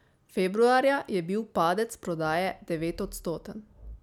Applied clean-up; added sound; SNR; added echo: none; none; none; none.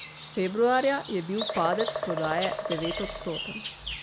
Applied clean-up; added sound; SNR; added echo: none; Bird vocalization, bird call, bird song; 5 dB; none.